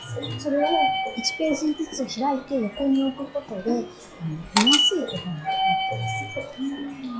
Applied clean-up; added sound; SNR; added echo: classical method log-MMSE.